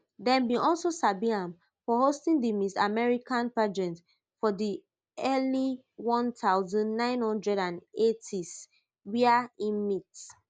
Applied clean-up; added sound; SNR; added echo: none; none; none; none.